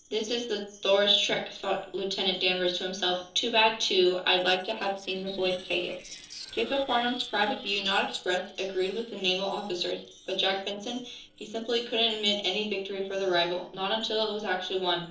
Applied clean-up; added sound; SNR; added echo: neural separator model SepFormer DNS4.